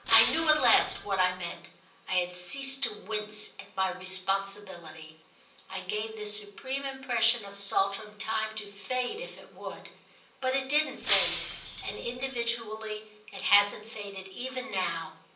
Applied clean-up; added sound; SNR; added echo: none; Shatter; -4 dB; reverberation time 0.6 s.